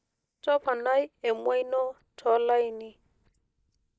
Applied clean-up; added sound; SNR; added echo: neural mask model DeepFilterNet 3.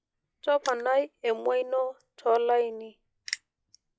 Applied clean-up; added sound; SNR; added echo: classical method log-MMSE.